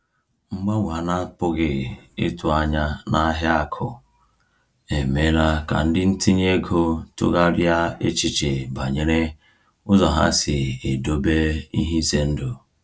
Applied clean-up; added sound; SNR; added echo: none; none; none; none.